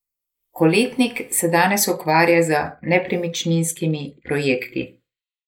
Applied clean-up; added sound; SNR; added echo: neural mask model Resemble Enhance denoiser.